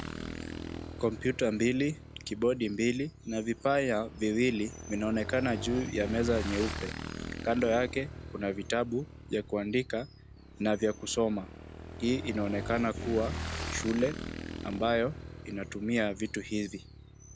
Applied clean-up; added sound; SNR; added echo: none; Motorcycle / Engine; 10 dB; none.